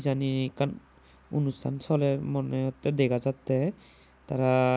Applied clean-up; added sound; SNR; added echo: none; none; none; none.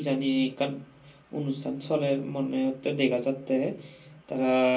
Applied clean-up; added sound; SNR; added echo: none; none; none; reverberation time 0.3 s.